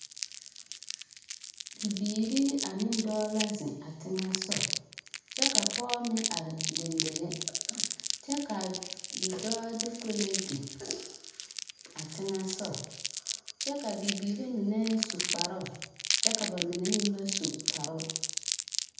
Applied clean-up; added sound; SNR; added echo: none; Crumpling, crinkling; 0 dB; reverberation time 0.8 s.